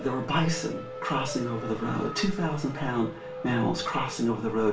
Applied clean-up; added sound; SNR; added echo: none; Race car, auto racing / Accelerating, revving, vroom; 16 dB; reverberation time 0.3 s.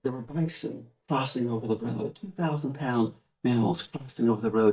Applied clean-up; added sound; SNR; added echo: neural mask model DeepFilterNet 3.